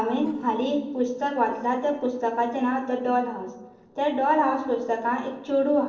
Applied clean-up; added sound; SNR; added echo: neural separator model SepFormer DNS4.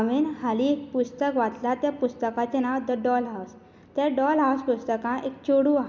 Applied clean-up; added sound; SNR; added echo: none; none; none; none.